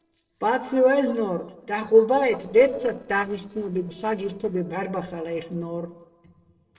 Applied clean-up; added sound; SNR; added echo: neural separator model SepFormer DNS4.